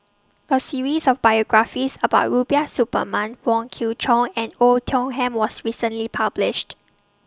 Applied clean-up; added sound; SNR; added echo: none; none; none; none.